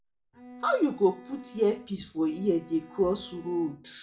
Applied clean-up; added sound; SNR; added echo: none; Bowed string instrument; 20 dB; reverberation time 0.3 s.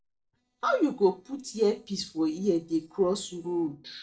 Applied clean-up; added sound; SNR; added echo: neural separator model SepFormer DNS4.